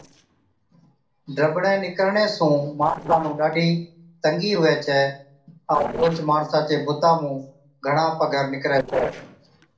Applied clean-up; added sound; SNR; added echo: neural separator model SepFormer DNS4.